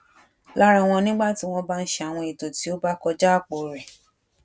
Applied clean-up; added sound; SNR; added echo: none; none; none; none.